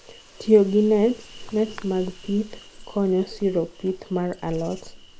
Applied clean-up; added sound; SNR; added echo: none; Insect; 18 dB; none.